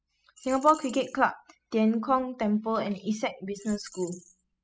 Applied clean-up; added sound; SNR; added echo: classical method spectral subtraction.